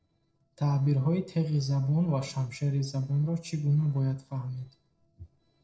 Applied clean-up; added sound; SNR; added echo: neural separator model SepFormer DNS4.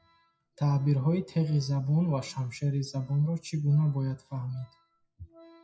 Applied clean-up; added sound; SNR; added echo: classical method WPE with log-MMSE.